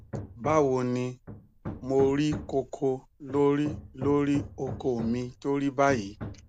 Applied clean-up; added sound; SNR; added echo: none; Hammer; 12 dB; none.